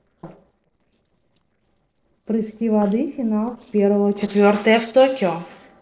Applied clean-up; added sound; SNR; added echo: neural separator model SepFormer DNS4.